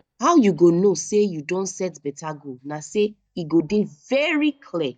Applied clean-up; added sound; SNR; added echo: neural mask model DeepFilterNet 3.